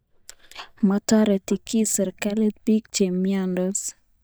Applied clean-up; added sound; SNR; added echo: neural mask model DeepFilterNet 3.